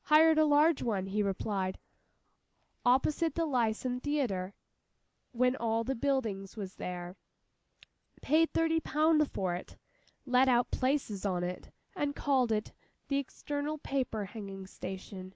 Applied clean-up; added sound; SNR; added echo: neural mask model Resemble Enhance denoiser.